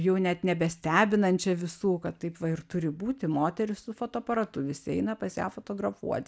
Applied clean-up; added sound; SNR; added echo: none; none; none; none.